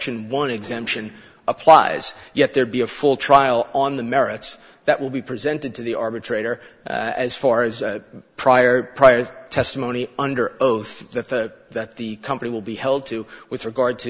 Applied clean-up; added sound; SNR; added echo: none; none; none; none.